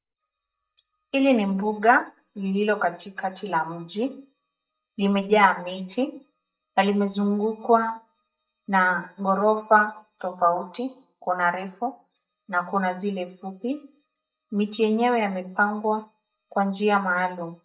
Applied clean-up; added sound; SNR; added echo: neural mask model DeepFilterNet 3.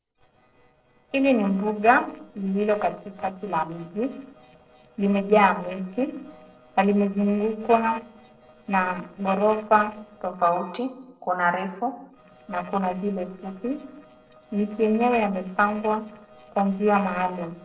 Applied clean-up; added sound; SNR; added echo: neural separator model SepFormer DNS4.